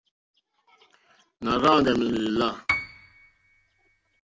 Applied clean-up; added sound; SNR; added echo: none; Piano; 7 dB; none.